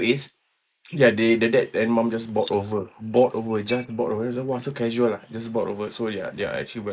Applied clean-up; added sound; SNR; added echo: neural mask model Resemble Enhance denoiser.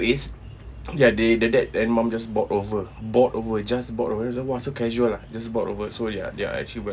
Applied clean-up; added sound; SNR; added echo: none; none; none; none.